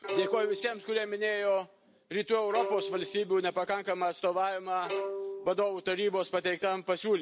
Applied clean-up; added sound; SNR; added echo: none; Bowed string instrument; 9 dB; none.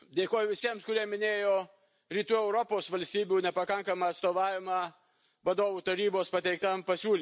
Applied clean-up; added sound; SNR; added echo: none; none; none; none.